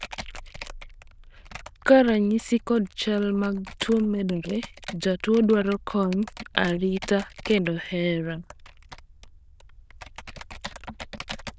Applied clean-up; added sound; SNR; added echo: neural diffusion model UNIVERSE++.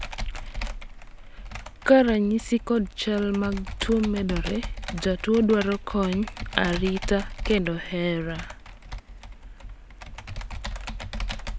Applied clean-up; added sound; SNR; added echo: none; Computer keyboard; 8 dB; none.